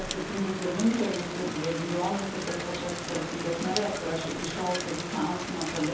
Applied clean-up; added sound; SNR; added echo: none; Rain; 5 dB; reverberation time 1.0 s.